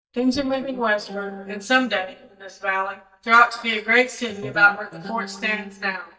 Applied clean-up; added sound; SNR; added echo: neural mask model DeepFilterNet 3.